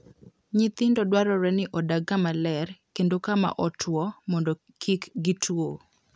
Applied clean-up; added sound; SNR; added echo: none; none; none; none.